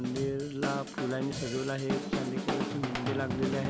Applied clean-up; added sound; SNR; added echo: none; Drum / Drum kit; 1 dB; none.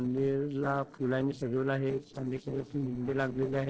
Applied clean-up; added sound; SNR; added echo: neural separator model SepFormer DNS4.